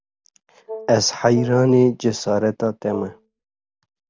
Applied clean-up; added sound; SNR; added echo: none; Wind instrument, woodwind instrument; 15 dB; none.